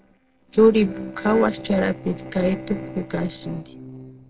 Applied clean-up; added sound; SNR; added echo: neural separator model SepFormer DNS4.